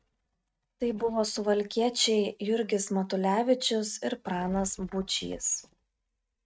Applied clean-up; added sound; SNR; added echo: neural mask model RNNoise.